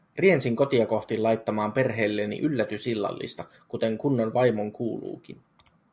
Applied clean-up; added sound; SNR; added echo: none; none; none; none.